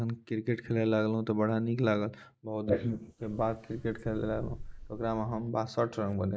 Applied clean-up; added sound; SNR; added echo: neural mask model Resemble Enhance denoiser.